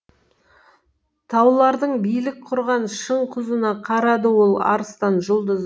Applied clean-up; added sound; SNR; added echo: none; none; none; none.